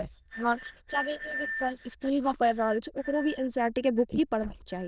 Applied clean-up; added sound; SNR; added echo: neural diffusion model UNIVERSE++.